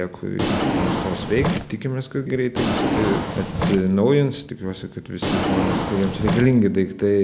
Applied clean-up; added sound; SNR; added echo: none; Drawer open or close; 3 dB; none.